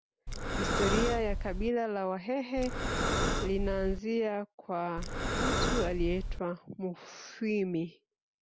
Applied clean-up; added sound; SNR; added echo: none; Breathing; -2 dB; none.